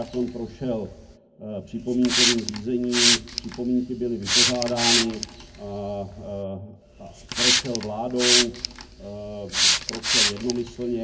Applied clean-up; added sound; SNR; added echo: none; Hiss; -2 dB; reverberation time 0.3 s.